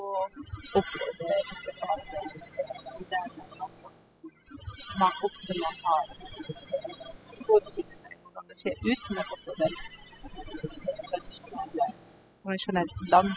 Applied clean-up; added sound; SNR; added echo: classical method spectral subtraction.